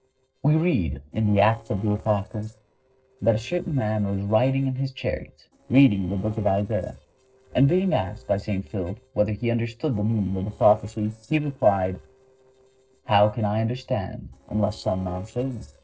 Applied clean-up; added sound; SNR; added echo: neural separator model SepFormer DNS4.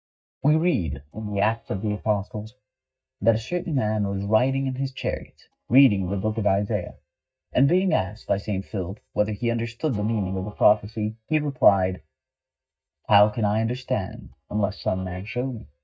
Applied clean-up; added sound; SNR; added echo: neural mask model DeepFilterNet 3.